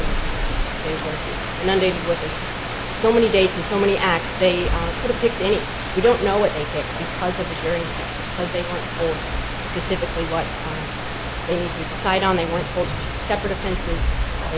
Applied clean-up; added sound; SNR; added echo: none; Rain; 2 dB; none.